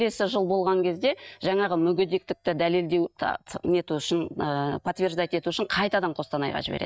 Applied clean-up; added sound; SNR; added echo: neural mask model DeepFilterNet 3.